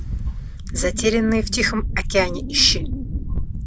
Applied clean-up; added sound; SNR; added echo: none; Wind; 3 dB; none.